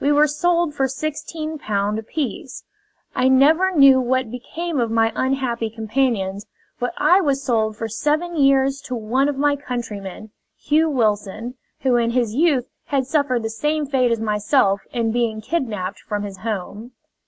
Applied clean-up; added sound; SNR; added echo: none; none; none; none.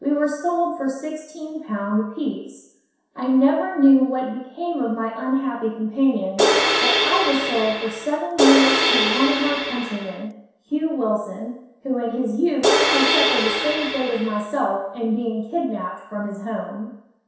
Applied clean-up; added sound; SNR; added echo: none; Crash cymbal; -2 dB; reverberation time 0.7 s.